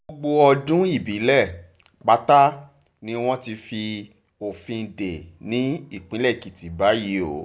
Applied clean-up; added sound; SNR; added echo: none; none; none; none.